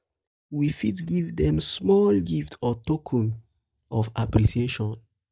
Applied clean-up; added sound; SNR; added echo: neural mask model DeepFilterNet 3.